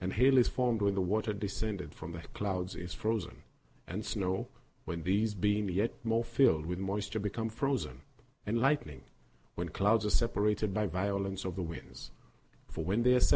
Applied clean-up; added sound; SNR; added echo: none; none; none; none.